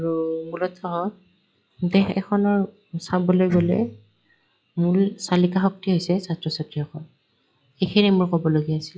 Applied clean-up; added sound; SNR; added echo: classical method log-MMSE.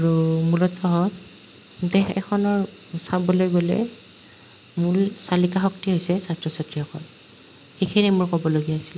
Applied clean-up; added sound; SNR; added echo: none; none; none; none.